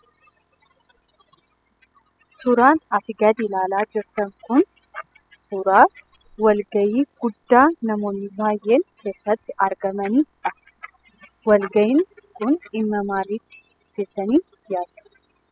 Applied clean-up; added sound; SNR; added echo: classical method spectral subtraction.